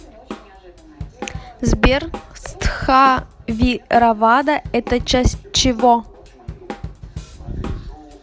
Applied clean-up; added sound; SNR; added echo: none; Drum kit; 15 dB; none.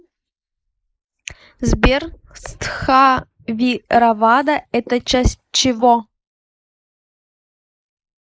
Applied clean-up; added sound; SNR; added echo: neural mask model Resemble Enhance denoiser.